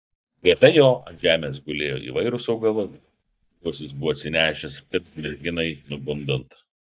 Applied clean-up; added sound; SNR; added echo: neural mask model DeepFilterNet 3.